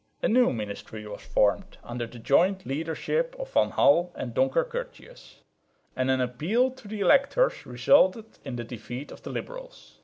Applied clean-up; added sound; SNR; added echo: none; none; none; none.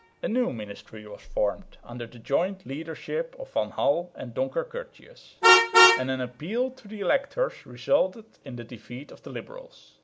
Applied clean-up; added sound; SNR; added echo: none; Vehicle horn, car horn, honking; 0 dB; none.